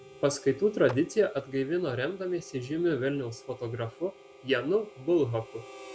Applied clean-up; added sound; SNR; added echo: none; Clapping + Harmonica; 20 dB; none.